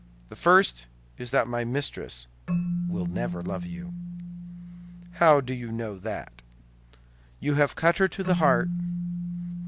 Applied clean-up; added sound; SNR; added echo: none; Keyboard (musical); 6 dB; none.